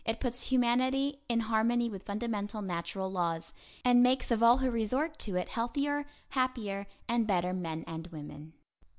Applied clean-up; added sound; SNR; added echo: none; none; none; none.